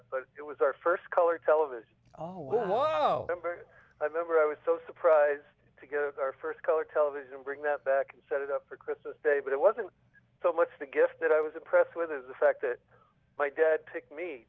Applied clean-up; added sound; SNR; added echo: none; none; none; none.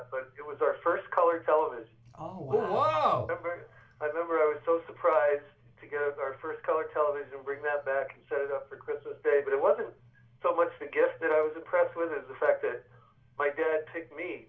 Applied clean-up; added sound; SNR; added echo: none; none; none; reverberation time 0.2 s.